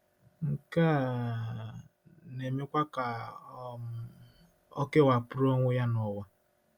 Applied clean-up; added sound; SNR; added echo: none; none; none; none.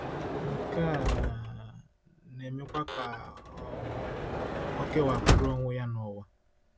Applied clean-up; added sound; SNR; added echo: none; Sliding door / Motor vehicle (road); -2 dB; none.